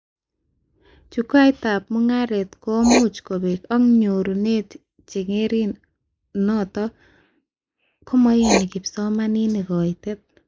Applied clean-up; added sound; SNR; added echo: neural mask model Resemble Enhance denoiser.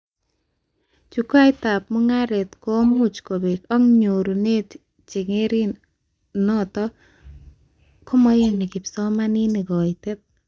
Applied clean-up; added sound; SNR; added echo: neural mask model DeepFilterNet 3.